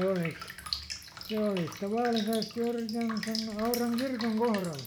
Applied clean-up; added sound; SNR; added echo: none; Drip; 10 dB; none.